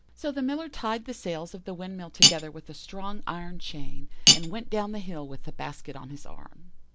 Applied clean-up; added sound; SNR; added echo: none; Cutlery, silverware; -4 dB; none.